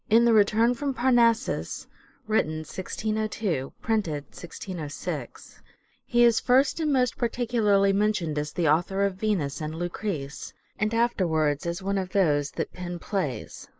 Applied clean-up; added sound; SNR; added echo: neural mask model Resemble Enhance denoiser.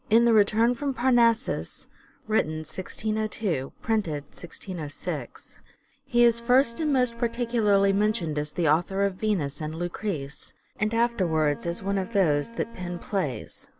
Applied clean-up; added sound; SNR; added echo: none; Bowed string instrument; 18 dB; none.